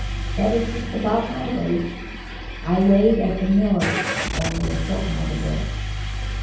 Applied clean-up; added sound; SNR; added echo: none; Engine starting / Car; 4 dB; reverberation time 0.9 s.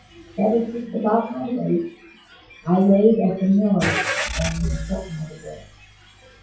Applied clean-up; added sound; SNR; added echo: classical method WPE with log-MMSE.